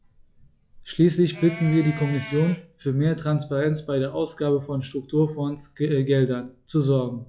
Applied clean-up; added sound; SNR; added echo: classical method log-MMSE.